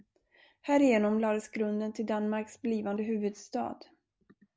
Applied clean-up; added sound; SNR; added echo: none; none; none; none.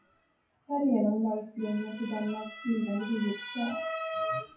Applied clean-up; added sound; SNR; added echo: classical method WPE with log-MMSE.